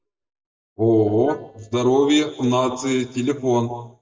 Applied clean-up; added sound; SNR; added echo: neural mask model DeepFilterNet 3.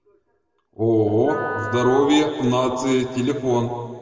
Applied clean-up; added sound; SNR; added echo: none; Wind instrument, woodwind instrument; 12 dB; reverberation time 1.9 s.